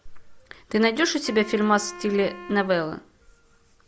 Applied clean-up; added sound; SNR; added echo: none; Wind instrument, woodwind instrument; 17 dB; none.